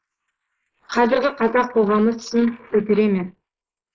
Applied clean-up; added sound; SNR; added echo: neural mask model Resemble Enhance denoiser.